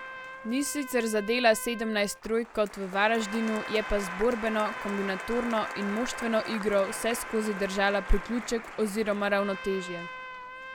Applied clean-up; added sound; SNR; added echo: none; Applause + Trumpet; 10 dB; none.